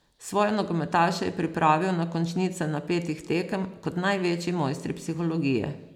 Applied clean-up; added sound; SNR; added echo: none; none; none; none.